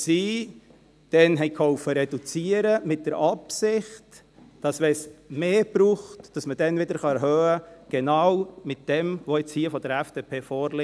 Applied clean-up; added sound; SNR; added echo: none; none; none; none.